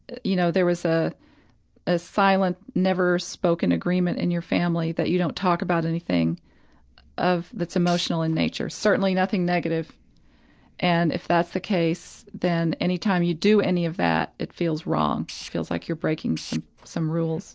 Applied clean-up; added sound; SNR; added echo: neural separator model SepFormer DNS4.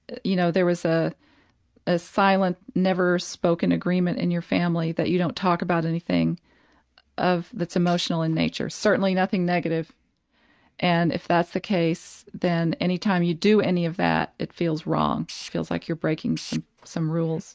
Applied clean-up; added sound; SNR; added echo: neural mask model RNNoise.